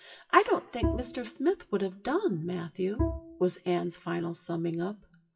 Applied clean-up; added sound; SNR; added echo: classical method WPE with log-MMSE.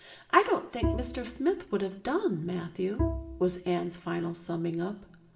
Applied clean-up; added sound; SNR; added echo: none; Bowed string instrument; 6 dB; reverberation time 1.4 s.